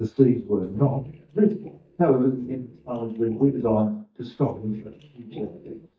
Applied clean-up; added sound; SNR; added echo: neural mask model DeepFilterNet 3.